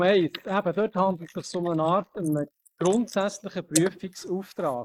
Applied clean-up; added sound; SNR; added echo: neural mask model Resemble Enhance denoiser.